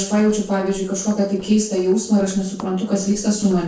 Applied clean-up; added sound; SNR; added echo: neural separator model SepFormer DNS4.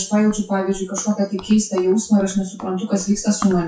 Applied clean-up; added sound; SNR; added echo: classical method WPE with log-MMSE.